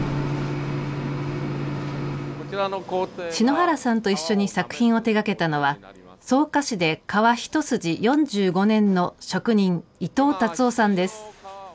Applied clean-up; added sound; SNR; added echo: none; none; none; none.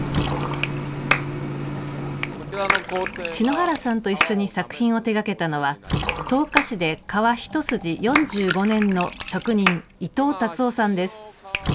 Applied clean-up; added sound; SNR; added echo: none; Bathtub (filling or washing) / Water + Clapping; 5 dB; none.